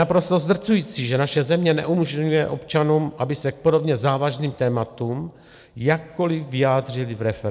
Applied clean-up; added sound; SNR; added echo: none; none; none; none.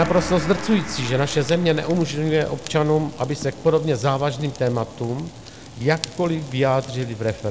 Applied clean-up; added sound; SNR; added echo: none; Gong + Fire; 13 dB; none.